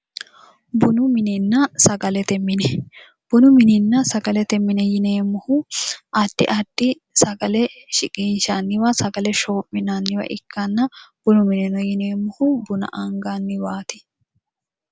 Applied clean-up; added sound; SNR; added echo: none; none; none; none.